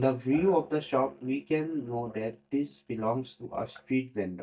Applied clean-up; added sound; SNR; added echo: neural mask model DeepFilterNet 3.